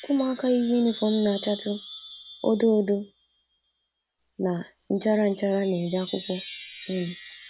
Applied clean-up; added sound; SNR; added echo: none; Wind chime; 17 dB; none.